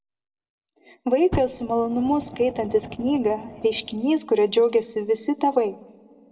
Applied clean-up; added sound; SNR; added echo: none; Fire; 16 dB; reverberation time 1.2 s.